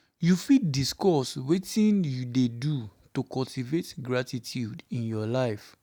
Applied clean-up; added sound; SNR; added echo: none; none; none; none.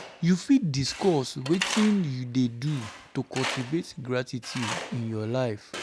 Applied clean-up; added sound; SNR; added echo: none; Tools; 11 dB; none.